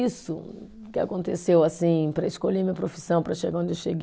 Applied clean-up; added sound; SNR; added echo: none; none; none; none.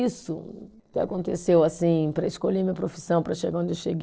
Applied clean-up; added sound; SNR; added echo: neural separator model SepFormer DNS4.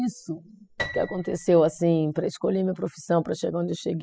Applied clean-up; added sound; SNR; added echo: classical method spectral subtraction.